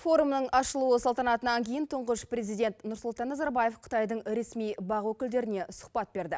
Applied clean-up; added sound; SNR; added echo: none; none; none; none.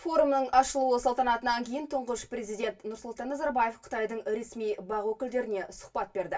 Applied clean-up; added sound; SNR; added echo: none; none; none; reverberation time 0.1 s.